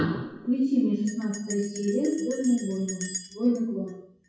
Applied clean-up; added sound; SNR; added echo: classical method WPE with log-MMSE.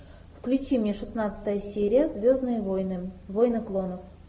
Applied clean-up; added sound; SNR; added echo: none; none; none; none.